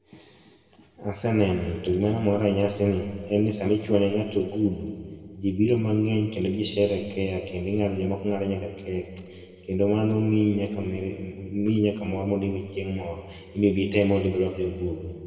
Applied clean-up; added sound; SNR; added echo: none; none; none; reverberation time 2.1 s.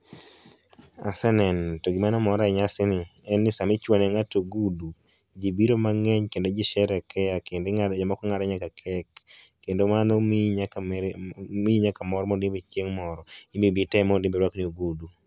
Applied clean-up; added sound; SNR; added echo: none; none; none; none.